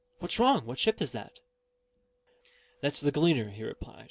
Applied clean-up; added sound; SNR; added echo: none; none; none; none.